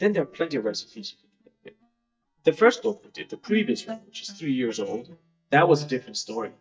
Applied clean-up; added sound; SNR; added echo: neural mask model DeepFilterNet 3.